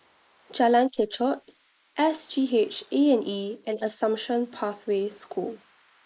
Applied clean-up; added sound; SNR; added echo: neural mask model Resemble Enhance denoiser.